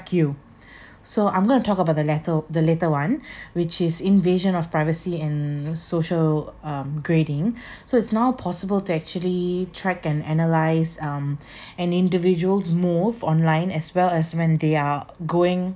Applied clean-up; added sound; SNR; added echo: none; none; none; none.